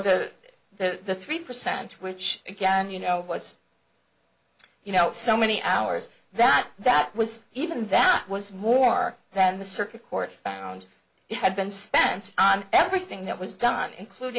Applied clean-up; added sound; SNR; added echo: none; none; none; none.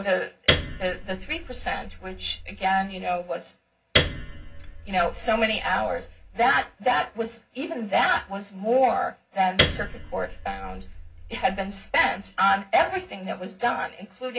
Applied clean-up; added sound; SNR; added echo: none; Piano; 4 dB; reverberation time 0.4 s.